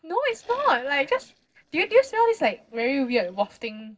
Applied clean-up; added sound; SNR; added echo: neural separator model SepFormer DNS4.